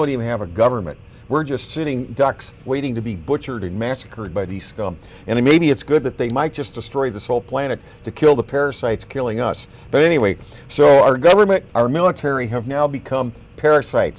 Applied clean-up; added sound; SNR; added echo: none; none; none; none.